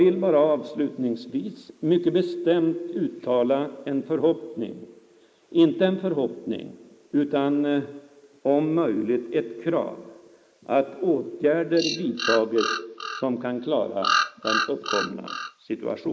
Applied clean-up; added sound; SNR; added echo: neural mask model Resemble Enhance denoiser.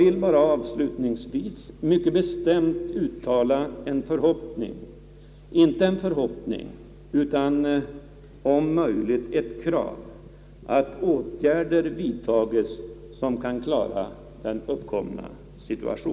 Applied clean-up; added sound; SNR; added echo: none; none; none; none.